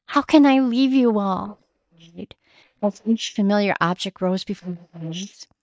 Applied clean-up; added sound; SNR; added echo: neural mask model DeepFilterNet 3.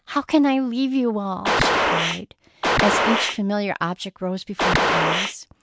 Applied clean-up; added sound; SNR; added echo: none; Gunshot, gunfire; -3 dB; none.